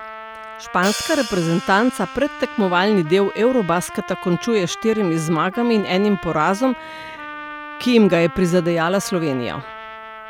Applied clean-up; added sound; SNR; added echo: none; Trumpet + Hi-hat; 13 dB; none.